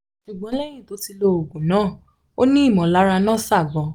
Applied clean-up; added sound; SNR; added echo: none; none; none; none.